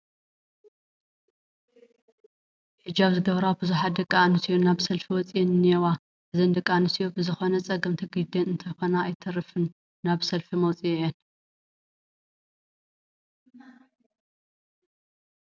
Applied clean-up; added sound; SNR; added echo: none; none; none; none.